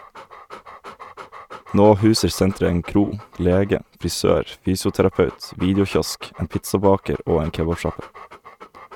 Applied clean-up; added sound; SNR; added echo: neural mask model RNNoise.